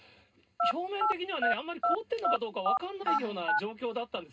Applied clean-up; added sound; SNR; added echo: none; Telephone; -5 dB; reverberation time 0.2 s.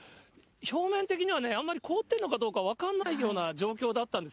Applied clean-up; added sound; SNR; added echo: none; none; none; none.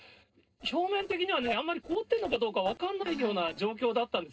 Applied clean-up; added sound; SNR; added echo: neural separator model SepFormer DNS4.